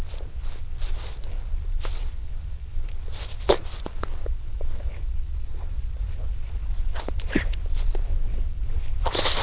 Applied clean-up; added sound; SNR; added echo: neural diffusion model UNIVERSE++.